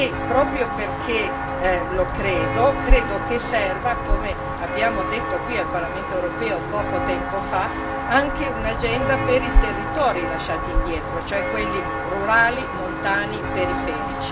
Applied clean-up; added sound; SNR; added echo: none; Walk, footsteps; -1 dB; reverberation time 0.2 s.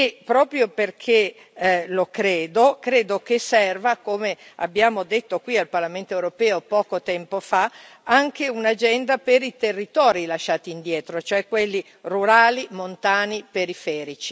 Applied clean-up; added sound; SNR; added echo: none; none; none; none.